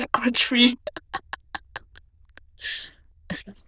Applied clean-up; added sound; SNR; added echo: neural diffusion model UNIVERSE++.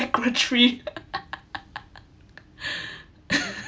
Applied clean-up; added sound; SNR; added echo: none; none; none; none.